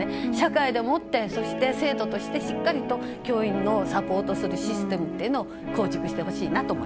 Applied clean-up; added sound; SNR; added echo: none; Guitar; 4 dB; none.